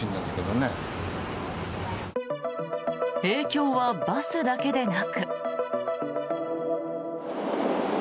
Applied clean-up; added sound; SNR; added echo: none; none; none; none.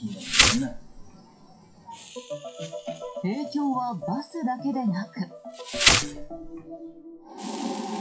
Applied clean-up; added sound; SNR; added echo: classical method WPE with log-MMSE.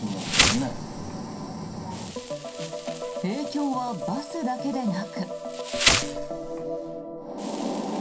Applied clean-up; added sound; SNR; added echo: none; Insect; 1 dB; reverberation time 0.3 s.